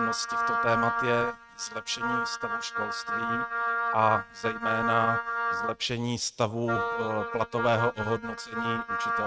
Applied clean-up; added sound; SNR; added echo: neural mask model RNNoise.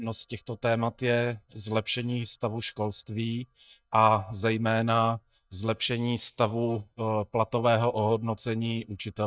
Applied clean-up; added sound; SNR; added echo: neural mask model DeepFilterNet 3.